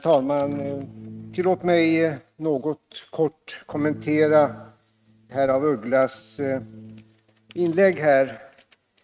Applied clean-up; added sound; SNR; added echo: neural mask model RNNoise.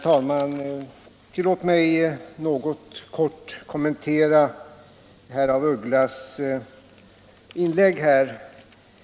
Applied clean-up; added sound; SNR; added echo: none; none; none; none.